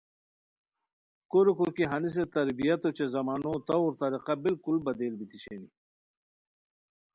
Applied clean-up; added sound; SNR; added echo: none; none; none; none.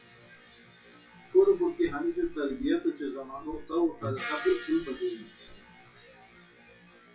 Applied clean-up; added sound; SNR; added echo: classical method WPE with log-MMSE.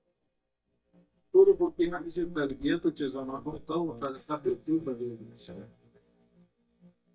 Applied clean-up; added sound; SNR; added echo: neural mask model DeepFilterNet 3.